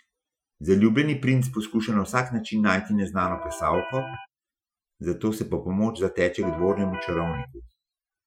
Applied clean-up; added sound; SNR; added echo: classical method Wiener filter.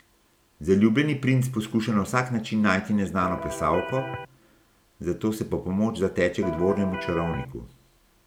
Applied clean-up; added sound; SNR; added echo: none; Electric guitar; 8 dB; none.